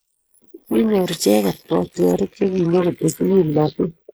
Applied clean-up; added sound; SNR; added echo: neural mask model Resemble Enhance denoiser.